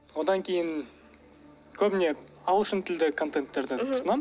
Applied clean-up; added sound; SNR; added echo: none; none; none; none.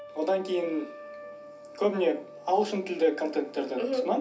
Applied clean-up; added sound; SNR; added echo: none; Trumpet; 17 dB; reverberation time 0.3 s.